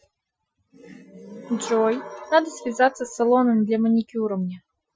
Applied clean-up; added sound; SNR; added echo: classical method Wiener filter.